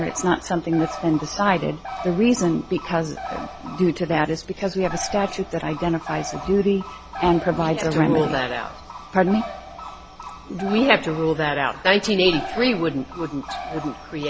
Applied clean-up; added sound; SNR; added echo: none; Bird; 13 dB; none.